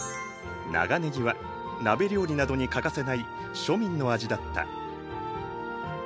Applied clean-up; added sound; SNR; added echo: none; none; none; none.